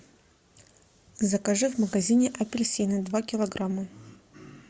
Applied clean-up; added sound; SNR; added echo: none; none; none; none.